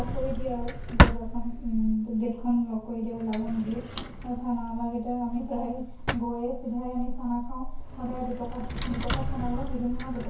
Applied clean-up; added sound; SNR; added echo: none; Drawer open or close; -1 dB; reverberation time 0.6 s.